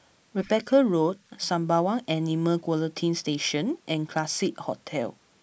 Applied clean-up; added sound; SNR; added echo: neural mask model Resemble Enhance denoiser.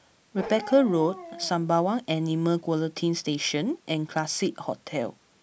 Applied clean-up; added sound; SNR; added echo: none; Bark; 15 dB; none.